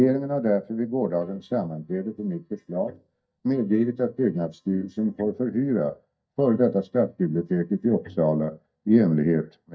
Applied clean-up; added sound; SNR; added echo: neural mask model DeepFilterNet 3.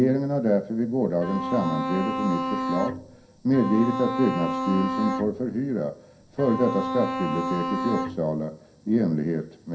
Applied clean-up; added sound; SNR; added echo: none; Bowed string instrument; 4 dB; reverberation time 0.3 s.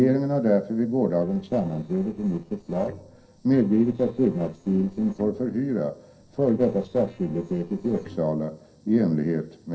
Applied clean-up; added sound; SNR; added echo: neural separator model SepFormer DNS4.